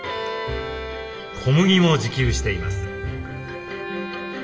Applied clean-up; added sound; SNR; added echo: none; Bowed string instrument; 14 dB; reverberation time 2.1 s.